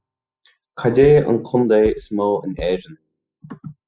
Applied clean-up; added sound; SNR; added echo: classical method spectral subtraction.